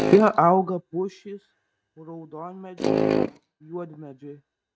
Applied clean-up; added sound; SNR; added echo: neural mask model RNNoise.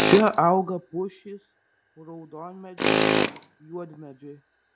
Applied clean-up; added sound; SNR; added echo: none; Tools; -1 dB; none.